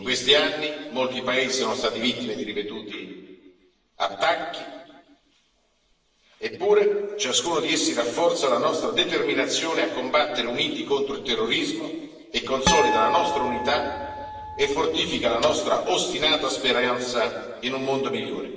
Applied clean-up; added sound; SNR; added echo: none; Harp; 3 dB; reverberation time 1.3 s.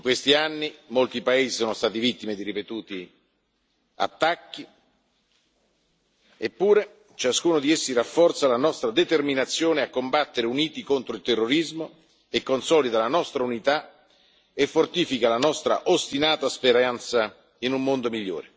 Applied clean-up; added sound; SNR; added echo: none; none; none; none.